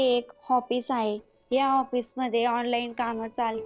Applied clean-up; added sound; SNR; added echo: neural separator model SepFormer DNS4.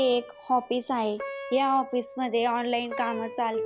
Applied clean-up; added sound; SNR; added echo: none; Plucked string instrument; 11 dB; none.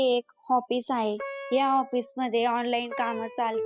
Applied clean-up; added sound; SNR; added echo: classical method spectral subtraction.